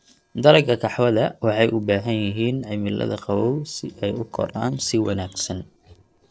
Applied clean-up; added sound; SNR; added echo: neural separator model SepFormer DNS4.